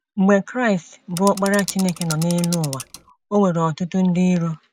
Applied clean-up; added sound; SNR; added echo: none; Mechanisms / Bicycle; 13 dB; none.